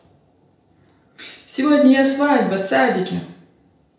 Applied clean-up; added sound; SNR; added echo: none; none; none; reverberation time 0.5 s.